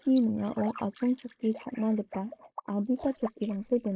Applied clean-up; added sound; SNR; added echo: neural mask model Resemble Enhance denoiser.